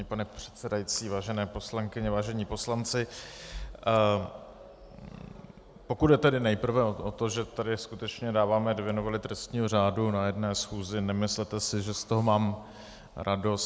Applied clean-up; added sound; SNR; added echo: none; none; none; none.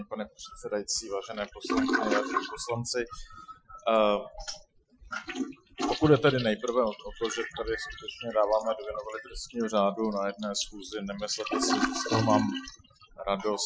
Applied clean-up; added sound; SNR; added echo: classical method Wiener filter.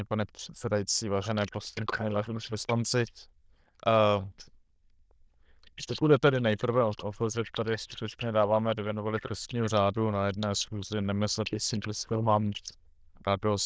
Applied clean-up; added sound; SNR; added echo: neural diffusion model UNIVERSE++.